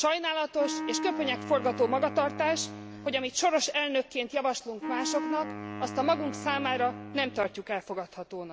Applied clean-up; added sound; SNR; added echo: none; Wind instrument, woodwind instrument; 8 dB; none.